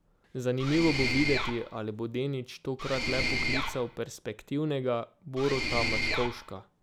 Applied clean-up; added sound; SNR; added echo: none; Mechanisms; -1 dB; none.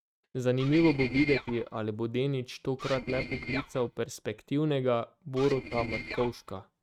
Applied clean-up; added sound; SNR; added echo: neural mask model RNNoise.